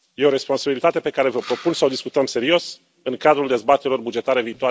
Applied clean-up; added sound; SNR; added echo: none; none; none; none.